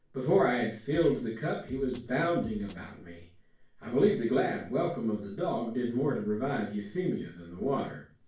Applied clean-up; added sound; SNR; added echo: none; Drum kit; 19 dB; reverberation time 0.4 s.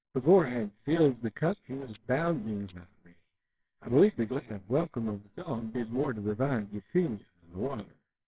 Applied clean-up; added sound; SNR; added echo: neural separator model SepFormer WHAMR!.